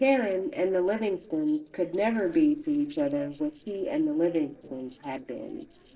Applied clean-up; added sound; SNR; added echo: neural separator model SepFormer DNS4.